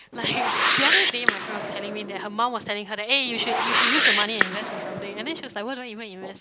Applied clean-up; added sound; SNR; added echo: none; Whoosh, swoosh, swish; -3 dB; none.